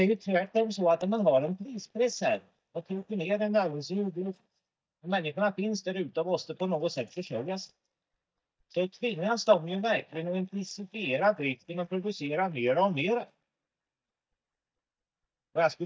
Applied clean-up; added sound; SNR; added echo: neural mask model DeepFilterNet 3.